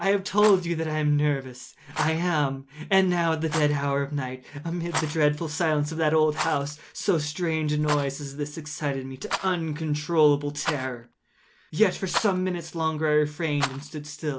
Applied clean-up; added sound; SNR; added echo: none; Rattle; 13 dB; none.